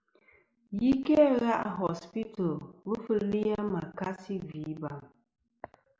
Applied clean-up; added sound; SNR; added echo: none; none; none; none.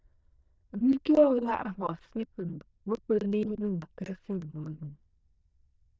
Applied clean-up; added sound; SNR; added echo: neural diffusion model UNIVERSE++.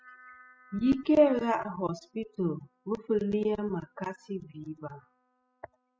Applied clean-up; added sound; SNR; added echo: classical method spectral subtraction.